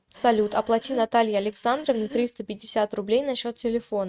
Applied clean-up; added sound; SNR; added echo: neural mask model RNNoise.